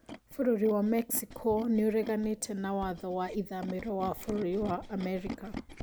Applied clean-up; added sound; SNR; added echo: none; Tools; 13 dB; none.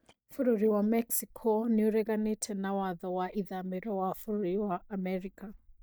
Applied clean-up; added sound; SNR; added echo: neural mask model DeepFilterNet 3.